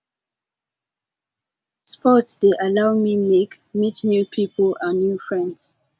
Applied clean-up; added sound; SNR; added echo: none; none; none; none.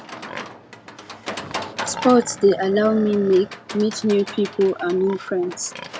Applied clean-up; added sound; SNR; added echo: none; Livestock, farm animals, working animals; 13 dB; none.